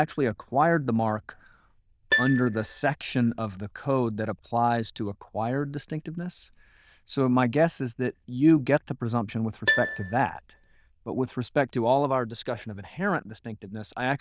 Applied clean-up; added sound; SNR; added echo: neural diffusion model UNIVERSE++.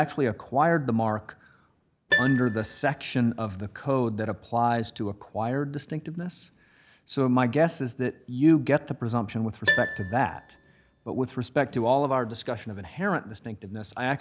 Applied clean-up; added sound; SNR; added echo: none; Piano; 11 dB; none.